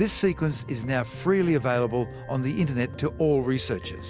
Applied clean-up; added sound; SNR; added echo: none; none; none; none.